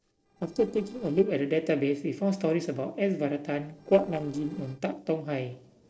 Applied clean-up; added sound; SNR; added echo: neural separator model SepFormer DNS4.